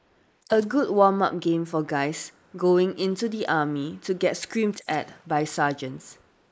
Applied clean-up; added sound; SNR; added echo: neural mask model Resemble Enhance denoiser.